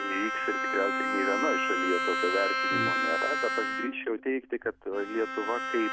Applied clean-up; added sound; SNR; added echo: none; Bowed string instrument; -1 dB; none.